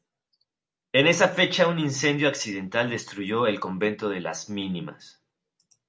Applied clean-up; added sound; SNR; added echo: none; none; none; none.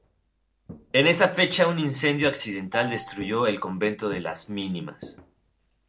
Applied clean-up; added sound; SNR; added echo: none; Walk, footsteps + Marimba, xylophone; 18 dB; none.